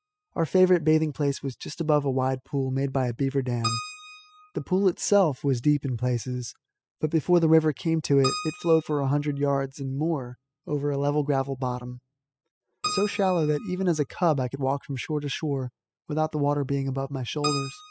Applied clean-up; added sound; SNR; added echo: classical method spectral subtraction.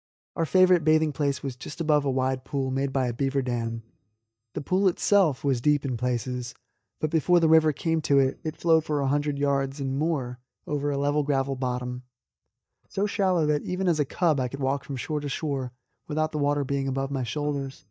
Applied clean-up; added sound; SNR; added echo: neural mask model DeepFilterNet 3.